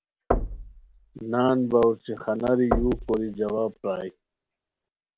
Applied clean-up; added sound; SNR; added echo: none; Knock / Wood; 6 dB; none.